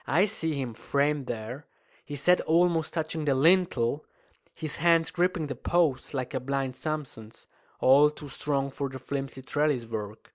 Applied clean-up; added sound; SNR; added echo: none; none; none; none.